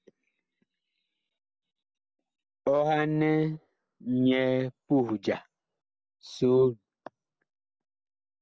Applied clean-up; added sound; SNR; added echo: none; none; none; none.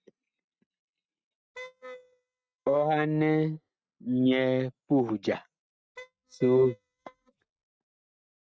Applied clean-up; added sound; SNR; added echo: neural mask model RNNoise.